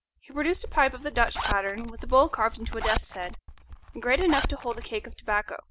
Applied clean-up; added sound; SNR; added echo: none; Zipper (clothing); 8 dB; none.